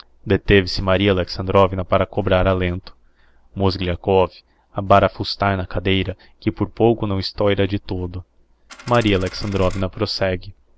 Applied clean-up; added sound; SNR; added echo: none; Coin (dropping); 19 dB; none.